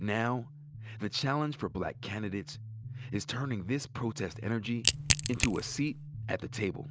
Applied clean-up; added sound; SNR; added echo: none; Crack / Crushing; -3 dB; none.